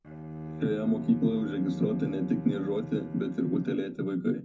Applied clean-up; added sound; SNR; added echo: none; Bowed string instrument; 11 dB; reverberation time 0.3 s.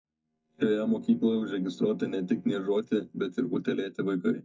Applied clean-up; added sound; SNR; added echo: neural mask model DeepFilterNet 3.